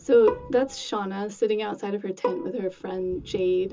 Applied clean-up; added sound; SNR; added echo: none; Bowed string instrument; 10 dB; reverberation time 0.2 s.